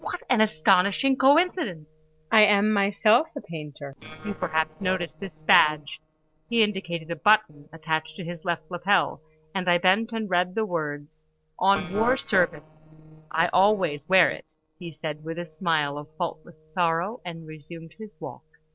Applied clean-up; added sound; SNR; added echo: neural separator model SepFormer DNS4.